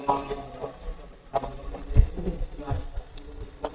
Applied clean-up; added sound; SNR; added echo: neural mask model DeepFilterNet 3.